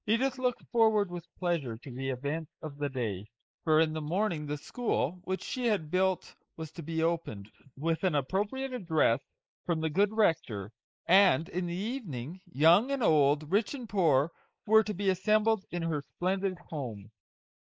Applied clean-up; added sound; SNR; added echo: neural mask model Resemble Enhance denoiser.